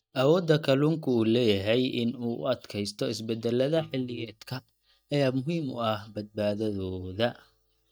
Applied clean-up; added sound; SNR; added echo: neural mask model DeepFilterNet 3.